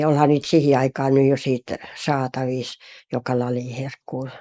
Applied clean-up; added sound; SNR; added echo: neural mask model Resemble Enhance denoiser.